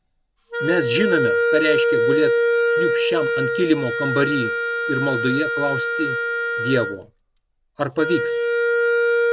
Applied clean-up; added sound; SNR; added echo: none; Wind instrument, woodwind instrument; -3 dB; none.